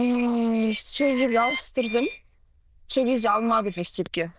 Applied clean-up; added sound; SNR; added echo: neural diffusion model UNIVERSE++.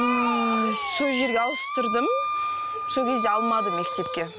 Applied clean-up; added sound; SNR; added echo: none; Wind instrument, woodwind instrument; 2 dB; none.